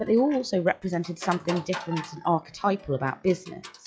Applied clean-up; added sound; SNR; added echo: classical method log-MMSE.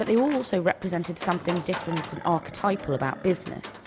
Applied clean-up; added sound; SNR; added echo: none; Livestock, farm animals, working animals; 12 dB; none.